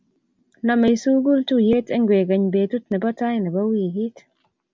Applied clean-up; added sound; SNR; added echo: none; none; none; none.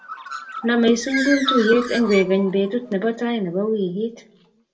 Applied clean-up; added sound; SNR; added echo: none; Bird; 10 dB; reverberation time 0.2 s.